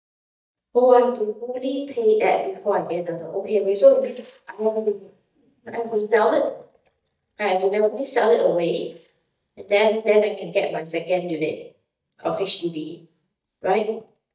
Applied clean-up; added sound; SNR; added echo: neural mask model DeepFilterNet 3.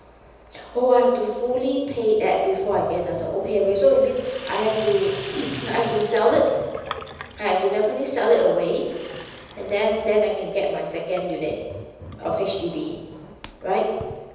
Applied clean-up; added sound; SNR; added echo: none; Sink (filling or washing) / Water tap, faucet; 15 dB; reverberation time 1.1 s.